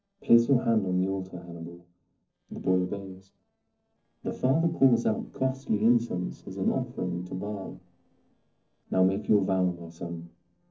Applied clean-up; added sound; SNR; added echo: neural separator model SepFormer DNS4.